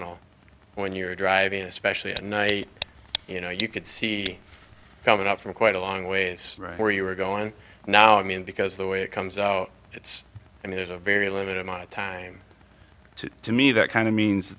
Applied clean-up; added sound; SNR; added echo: none; Tick; 8 dB; none.